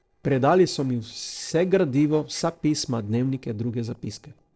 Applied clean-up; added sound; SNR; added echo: neural separator model SepFormer DNS4.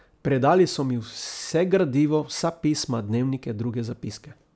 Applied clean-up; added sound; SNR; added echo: none; none; none; none.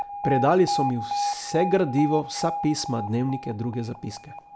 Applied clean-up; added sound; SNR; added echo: none; Alarm; 5 dB; none.